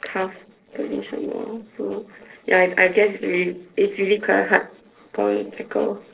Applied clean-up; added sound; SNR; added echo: neural separator model SepFormer DNS4.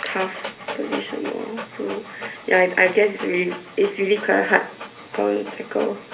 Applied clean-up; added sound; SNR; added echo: none; Dog; 13 dB; reverberation time 0.3 s.